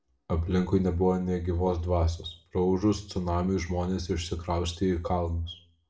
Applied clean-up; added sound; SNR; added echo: none; none; none; reverberation time 0.3 s.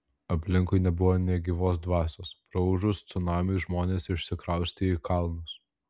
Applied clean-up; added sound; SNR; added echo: none; none; none; none.